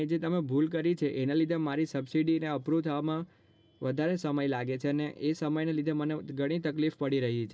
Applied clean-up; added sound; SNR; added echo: none; none; none; none.